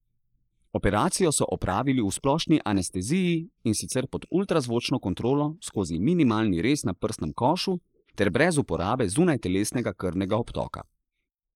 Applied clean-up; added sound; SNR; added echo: neural mask model Resemble Enhance denoiser.